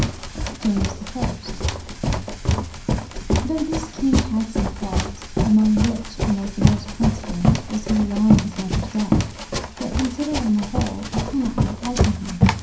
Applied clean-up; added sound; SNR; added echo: none; Run; -2 dB; reverberation time 0.5 s.